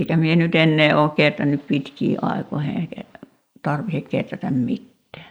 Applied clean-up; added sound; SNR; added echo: neural mask model Resemble Enhance denoiser.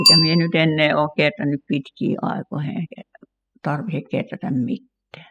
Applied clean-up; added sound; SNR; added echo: classical method spectral subtraction.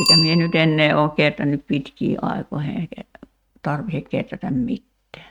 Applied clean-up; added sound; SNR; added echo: neural mask model RNNoise.